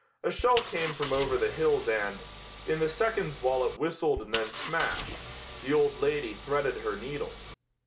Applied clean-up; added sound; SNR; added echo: none; Engine; 11 dB; none.